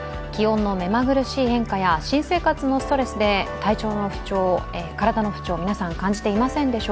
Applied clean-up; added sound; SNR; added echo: none; none; none; none.